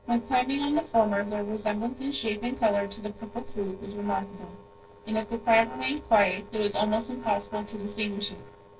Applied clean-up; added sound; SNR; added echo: neural separator model SepFormer DNS4.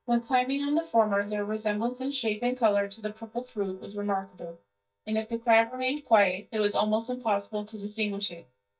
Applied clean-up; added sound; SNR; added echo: neural mask model DeepFilterNet 3.